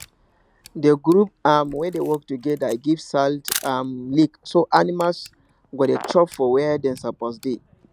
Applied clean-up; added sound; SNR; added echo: none; Camera; 18 dB; none.